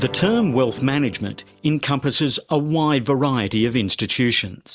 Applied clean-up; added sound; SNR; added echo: none; none; none; none.